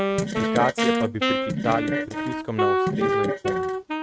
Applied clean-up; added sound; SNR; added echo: neural mask model RNNoise.